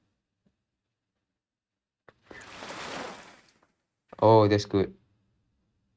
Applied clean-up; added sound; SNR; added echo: neural mask model RNNoise.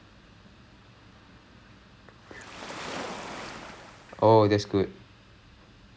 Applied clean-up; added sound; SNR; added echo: none; Waves, surf; 12 dB; none.